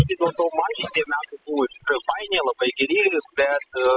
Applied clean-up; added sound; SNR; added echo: classical method spectral subtraction.